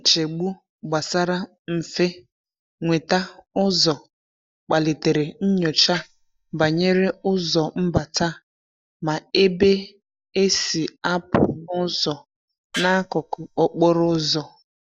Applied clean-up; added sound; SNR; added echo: neural mask model DeepFilterNet 3.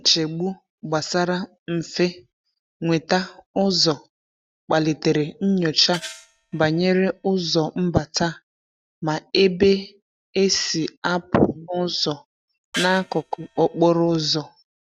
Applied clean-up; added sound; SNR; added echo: neural mask model RNNoise.